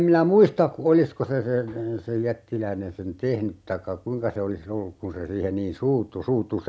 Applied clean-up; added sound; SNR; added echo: none; none; none; none.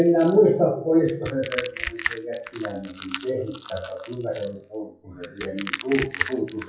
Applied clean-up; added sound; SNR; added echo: classical method WPE with log-MMSE.